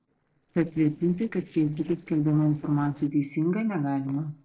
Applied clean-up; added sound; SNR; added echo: neural separator model SepFormer DNS4.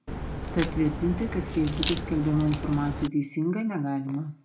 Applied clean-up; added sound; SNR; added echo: none; Crack; 2 dB; reverberation time 0.3 s.